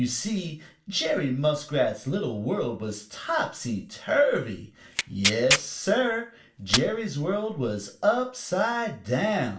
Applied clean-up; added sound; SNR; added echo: none; Tearing; 2 dB; reverberation time 0.3 s.